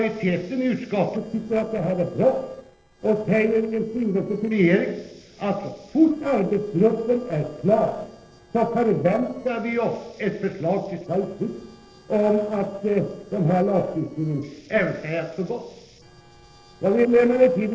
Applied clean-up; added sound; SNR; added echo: neural separator model SepFormer DNS4.